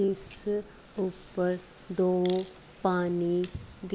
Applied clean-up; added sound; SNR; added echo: none; none; none; none.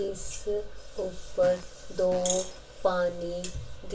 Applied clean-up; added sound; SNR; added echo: none; Fart; 17 dB; reverberation time 0.2 s.